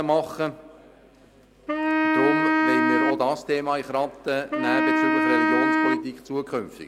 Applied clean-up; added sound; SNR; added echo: none; Wind instrument, woodwind instrument; -4 dB; none.